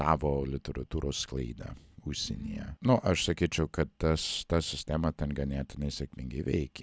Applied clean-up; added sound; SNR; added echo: none; none; none; none.